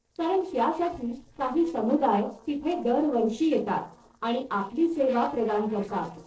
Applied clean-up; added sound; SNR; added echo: neural separator model SepFormer DNS4.